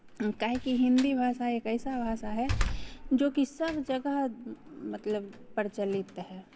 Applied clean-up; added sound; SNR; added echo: none; Slam; 8 dB; none.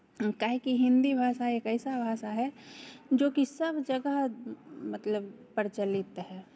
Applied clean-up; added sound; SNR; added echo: none; none; none; none.